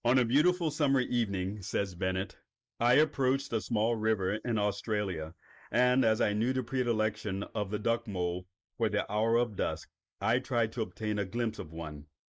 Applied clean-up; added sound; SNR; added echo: neural mask model Resemble Enhance denoiser.